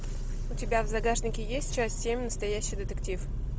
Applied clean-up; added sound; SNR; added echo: none; none; none; none.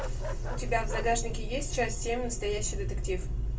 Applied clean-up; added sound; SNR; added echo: none; Bark; 16 dB; reverberation time 0.2 s.